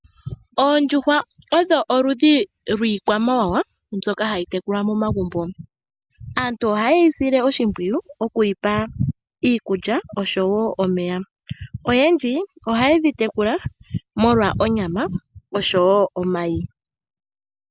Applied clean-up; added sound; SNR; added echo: none; none; none; none.